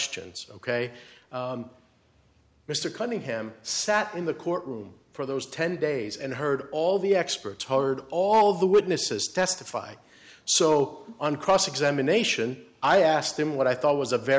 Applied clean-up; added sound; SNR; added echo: none; none; none; none.